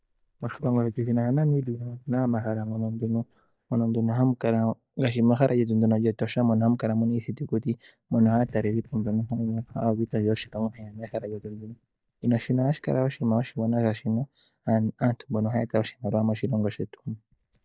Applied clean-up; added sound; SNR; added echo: neural mask model DeepFilterNet 3.